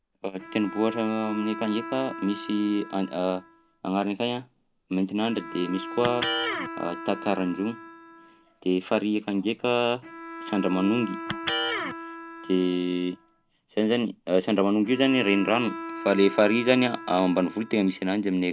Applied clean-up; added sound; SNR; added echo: none; Bowed string instrument + Electric guitar; 11 dB; none.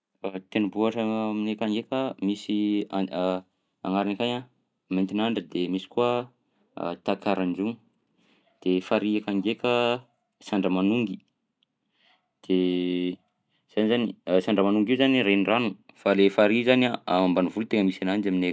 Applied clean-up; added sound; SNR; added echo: none; none; none; none.